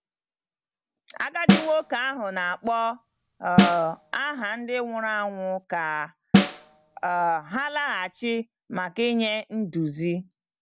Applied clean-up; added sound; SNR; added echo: none; Snare drum; -1 dB; none.